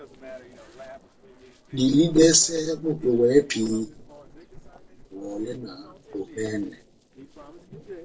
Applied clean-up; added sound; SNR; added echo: neural separator model SepFormer DNS4.